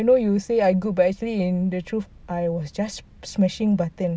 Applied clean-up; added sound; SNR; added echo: none; none; none; none.